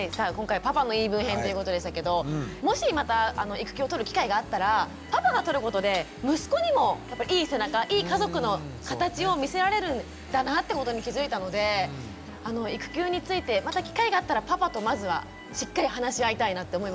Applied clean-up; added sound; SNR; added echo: none; Cutlery, silverware / Dishes, pots, and pans + Alarm; 18 dB; none.